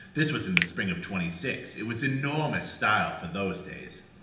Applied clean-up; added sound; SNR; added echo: none; Finger snapping; 7 dB; reverberation time 0.8 s.